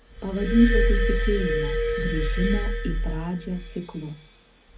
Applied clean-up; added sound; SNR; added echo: none; Glass; -2 dB; reverberation time 0.3 s.